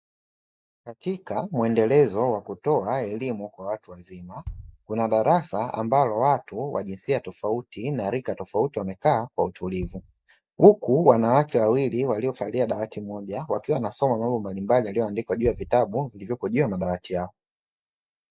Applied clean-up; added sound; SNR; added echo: neural mask model DeepFilterNet 3.